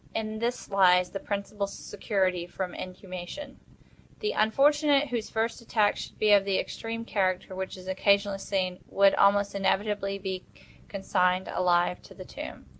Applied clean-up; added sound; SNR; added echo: none; none; none; none.